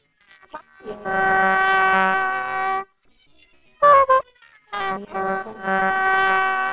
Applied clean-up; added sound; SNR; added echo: neural separator model SepFormer WHAMR!.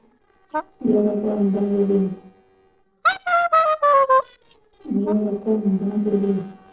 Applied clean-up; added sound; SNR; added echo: neural separator model SepFormer DNS4.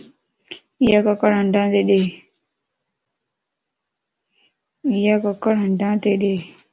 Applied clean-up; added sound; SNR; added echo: none; none; none; none.